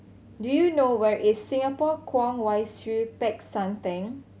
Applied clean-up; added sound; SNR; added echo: none; none; none; none.